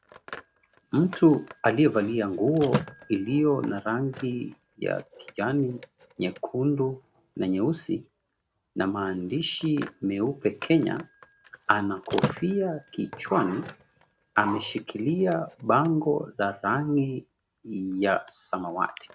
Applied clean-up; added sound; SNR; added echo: none; Telephone; 14 dB; none.